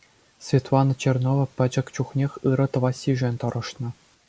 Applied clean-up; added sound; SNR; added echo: none; none; none; none.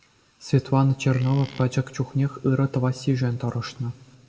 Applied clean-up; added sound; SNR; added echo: none; Livestock, farm animals, working animals; 20 dB; reverberation time 0.8 s.